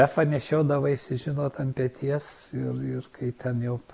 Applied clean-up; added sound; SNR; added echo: none; none; none; none.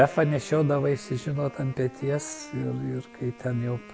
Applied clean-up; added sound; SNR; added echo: none; Wind instrument, woodwind instrument; 19 dB; none.